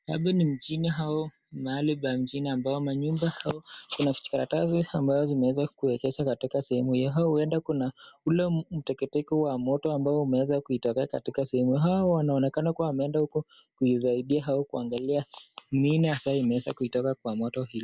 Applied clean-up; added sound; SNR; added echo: none; none; none; none.